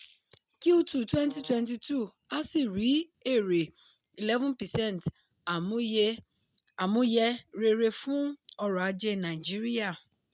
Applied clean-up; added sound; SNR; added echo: neural mask model RNNoise.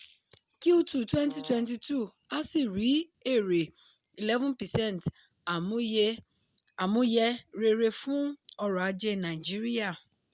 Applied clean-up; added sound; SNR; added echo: none; Brass instrument; 20 dB; none.